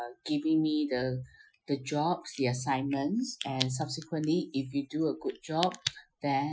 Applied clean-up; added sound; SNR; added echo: classical method Wiener filter.